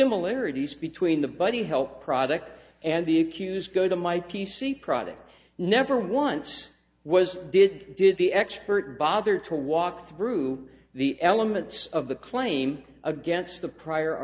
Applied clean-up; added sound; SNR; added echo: none; none; none; none.